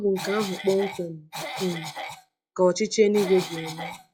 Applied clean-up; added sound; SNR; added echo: classical method log-MMSE.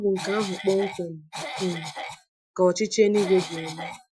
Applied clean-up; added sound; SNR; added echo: classical method Wiener filter.